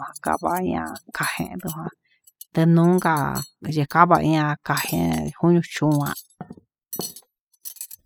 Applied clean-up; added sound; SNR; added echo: classical method spectral subtraction.